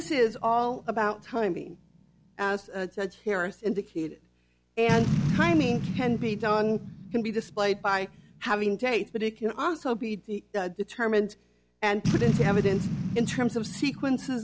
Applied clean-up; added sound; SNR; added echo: none; Boom; 5 dB; none.